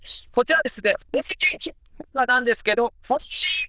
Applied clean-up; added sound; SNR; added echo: neural diffusion model UNIVERSE++.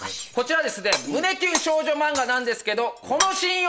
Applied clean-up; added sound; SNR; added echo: none; Shatter; 9 dB; none.